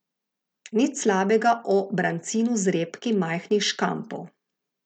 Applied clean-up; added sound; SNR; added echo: none; none; none; none.